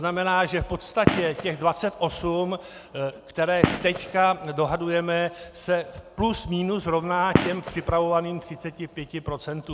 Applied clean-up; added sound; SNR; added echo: none; Gunshot, gunfire; 5 dB; none.